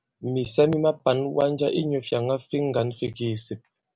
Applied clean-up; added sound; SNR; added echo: none; none; none; none.